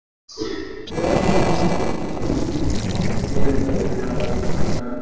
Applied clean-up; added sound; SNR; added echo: neural separator model SepFormer DNS4.